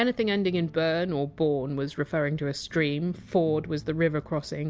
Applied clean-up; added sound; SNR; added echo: none; none; none; none.